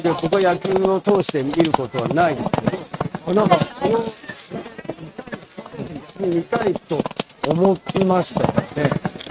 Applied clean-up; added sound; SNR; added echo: neural mask model RNNoise.